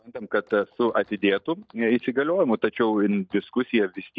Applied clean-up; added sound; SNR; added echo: neural mask model DeepFilterNet 3.